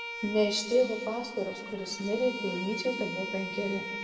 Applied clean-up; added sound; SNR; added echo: none; Bowed string instrument; 8 dB; reverberation time 1.9 s.